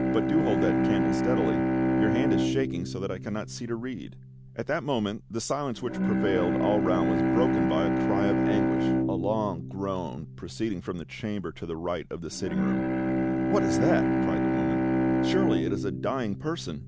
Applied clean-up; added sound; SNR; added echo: none; Bowed string instrument; -4 dB; none.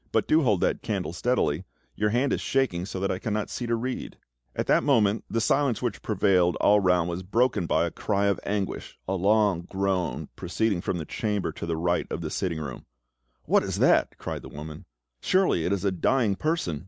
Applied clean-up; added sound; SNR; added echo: none; none; none; none.